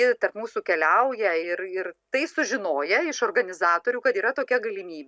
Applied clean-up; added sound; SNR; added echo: none; none; none; none.